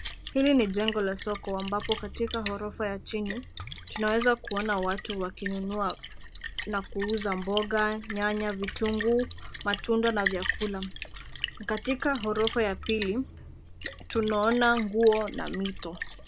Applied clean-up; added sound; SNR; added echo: none; Splash, splatter; 9 dB; none.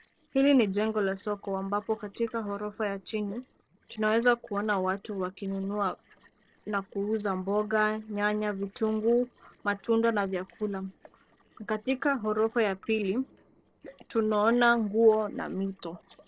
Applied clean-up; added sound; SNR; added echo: neural separator model SepFormer DNS4.